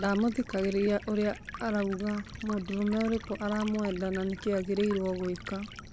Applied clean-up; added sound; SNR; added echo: none; Stream; 13 dB; none.